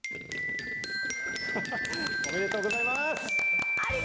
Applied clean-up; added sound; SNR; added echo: none; Gurgling; 14 dB; none.